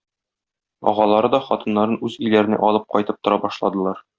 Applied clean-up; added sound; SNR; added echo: none; none; none; none.